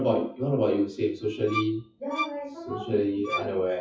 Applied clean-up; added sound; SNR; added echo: classical method WPE with log-MMSE.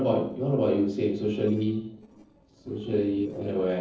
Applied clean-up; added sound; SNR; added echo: neural separator model SepFormer DNS4.